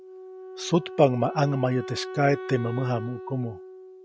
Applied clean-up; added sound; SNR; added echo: none; Wind instrument, woodwind instrument; 11 dB; none.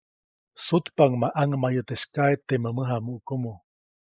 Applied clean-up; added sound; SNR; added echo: neural mask model Resemble Enhance denoiser.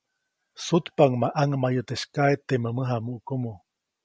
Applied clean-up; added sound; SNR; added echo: none; none; none; none.